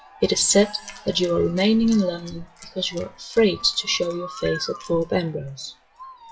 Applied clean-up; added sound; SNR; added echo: classical method WPE with log-MMSE.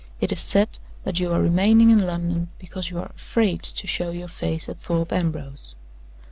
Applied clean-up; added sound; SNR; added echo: none; none; none; none.